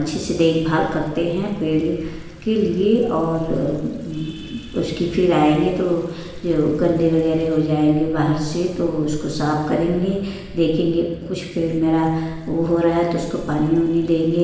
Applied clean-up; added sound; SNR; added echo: none; Sink (filling or washing) / Water tap, faucet; 18 dB; reverberation time 1.1 s.